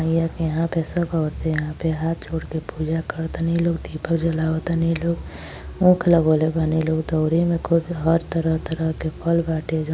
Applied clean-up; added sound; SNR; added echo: none; none; none; none.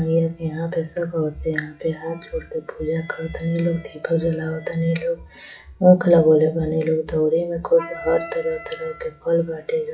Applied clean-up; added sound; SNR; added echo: classical method WPE with log-MMSE.